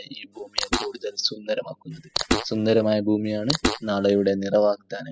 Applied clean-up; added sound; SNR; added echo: classical method spectral subtraction.